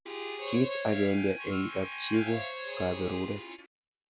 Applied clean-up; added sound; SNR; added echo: none; Harmonica; 6 dB; none.